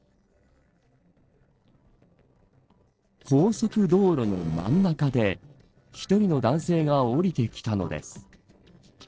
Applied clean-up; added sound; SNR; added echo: neural separator model SepFormer DNS4.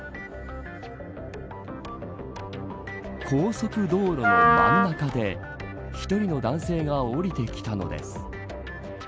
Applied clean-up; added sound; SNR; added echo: none; Wind instrument, woodwind instrument; -5 dB; none.